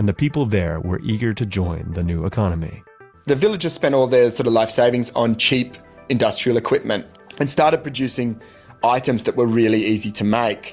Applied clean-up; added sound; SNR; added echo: none; none; none; none.